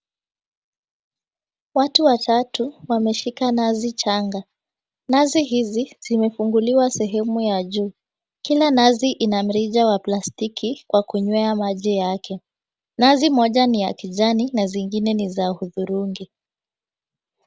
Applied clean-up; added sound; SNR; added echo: none; none; none; none.